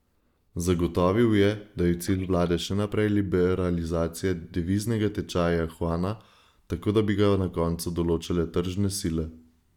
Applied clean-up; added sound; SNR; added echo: neural mask model DeepFilterNet 3.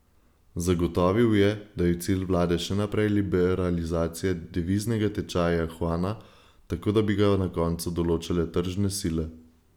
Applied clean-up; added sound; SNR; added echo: none; none; none; none.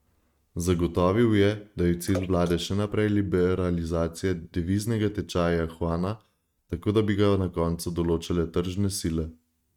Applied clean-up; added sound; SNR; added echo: neural mask model RNNoise.